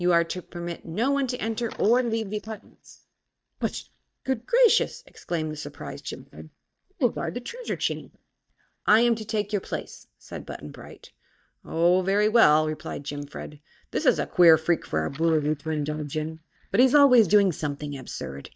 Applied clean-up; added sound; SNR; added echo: neural mask model DeepFilterNet 3.